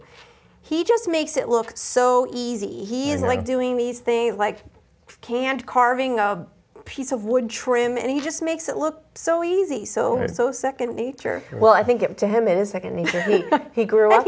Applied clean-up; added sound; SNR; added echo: none; none; none; none.